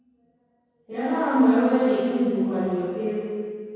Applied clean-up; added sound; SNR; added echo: none; none; none; reverberation time 2.0 s.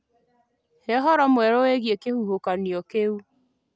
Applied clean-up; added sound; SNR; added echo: none; none; none; none.